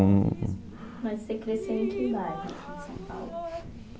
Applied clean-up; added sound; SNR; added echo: none; Drip; 9 dB; none.